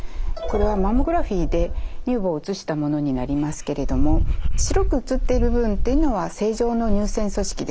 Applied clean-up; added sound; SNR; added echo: none; Dog; -1 dB; none.